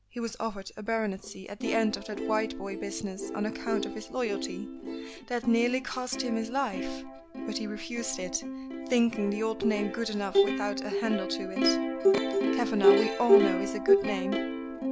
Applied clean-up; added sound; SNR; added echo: none; Plucked string instrument; -2 dB; none.